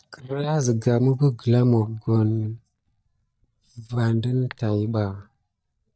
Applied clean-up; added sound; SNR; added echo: neural mask model DeepFilterNet 3.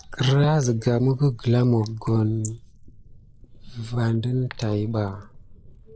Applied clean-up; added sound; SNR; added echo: neural mask model Resemble Enhance denoiser.